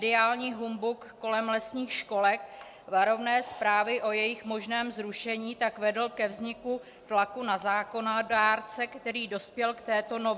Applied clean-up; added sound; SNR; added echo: none; none; none; none.